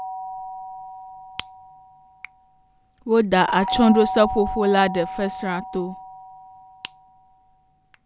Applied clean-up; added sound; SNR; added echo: none; Doorbell; 9 dB; none.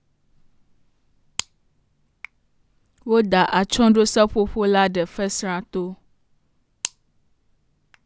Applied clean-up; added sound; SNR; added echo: none; none; none; none.